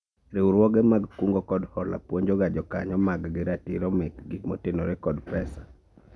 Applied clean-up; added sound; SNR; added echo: none; none; none; none.